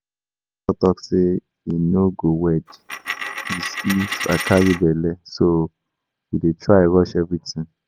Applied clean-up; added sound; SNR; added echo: none; Coin (dropping); 8 dB; none.